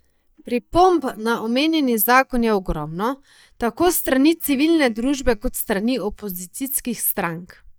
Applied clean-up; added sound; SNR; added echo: neural mask model DeepFilterNet 3.